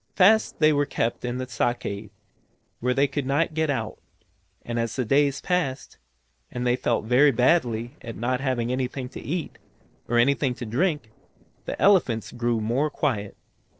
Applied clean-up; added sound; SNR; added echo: neural separator model SepFormer DNS4.